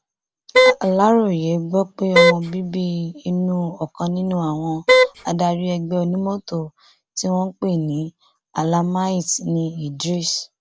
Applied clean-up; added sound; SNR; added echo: none; Wind instrument, woodwind instrument; -5 dB; none.